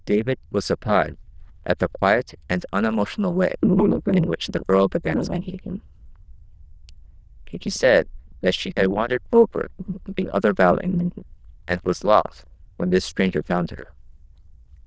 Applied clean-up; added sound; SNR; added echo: neural diffusion model UNIVERSE++.